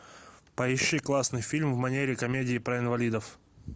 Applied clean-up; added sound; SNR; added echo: none; none; none; none.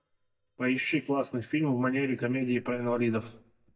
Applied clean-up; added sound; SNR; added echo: neural mask model DeepFilterNet 3.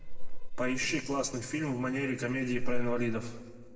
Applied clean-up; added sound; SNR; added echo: neural separator model SepFormer DNS4.